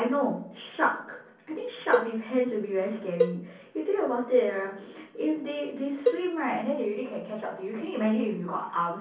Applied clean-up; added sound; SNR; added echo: none; Cowbell; 3 dB; reverberation time 0.6 s.